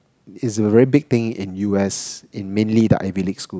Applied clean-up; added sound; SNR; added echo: none; none; none; none.